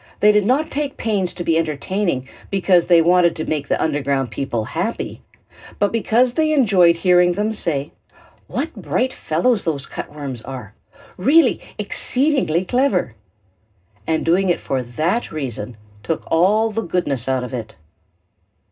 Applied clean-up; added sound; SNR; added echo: none; none; none; reverberation time 0.2 s.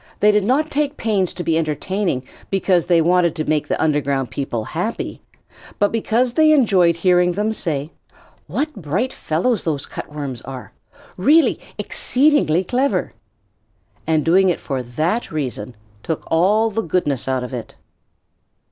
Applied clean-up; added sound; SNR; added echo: none; none; none; none.